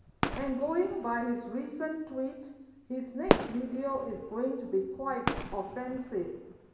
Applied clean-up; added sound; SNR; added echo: none; Fireworks; 2 dB; reverberation time 1.1 s.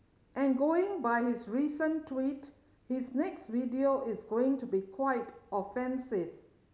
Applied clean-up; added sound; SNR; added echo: none; none; none; none.